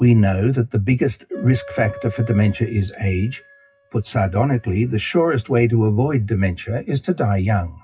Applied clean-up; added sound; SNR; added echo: classical method WPE with log-MMSE.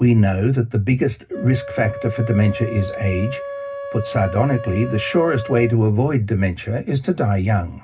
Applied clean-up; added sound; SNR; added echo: none; Wind instrument, woodwind instrument; 13 dB; reverberation time 0.4 s.